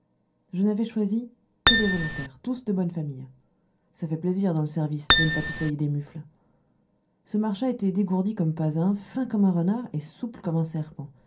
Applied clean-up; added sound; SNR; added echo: none; Acoustic guitar; -5 dB; reverberation time 0.3 s.